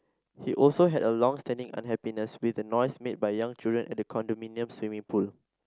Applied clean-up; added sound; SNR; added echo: none; none; none; none.